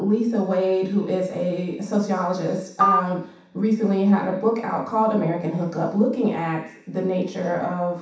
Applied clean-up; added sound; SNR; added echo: none; Telephone; 3 dB; reverberation time 0.7 s.